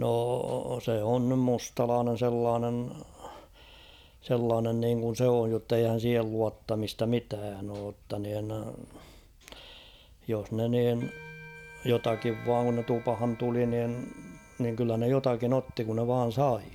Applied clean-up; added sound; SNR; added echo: none; none; none; none.